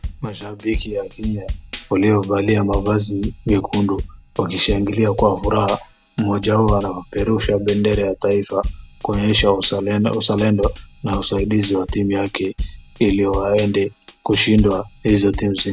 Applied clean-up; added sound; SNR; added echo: none; Drum kit; 11 dB; none.